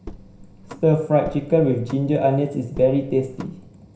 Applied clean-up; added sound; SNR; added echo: none; Car; 19 dB; reverberation time 0.5 s.